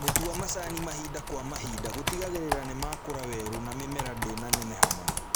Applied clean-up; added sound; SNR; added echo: none; Computer keyboard; -4 dB; none.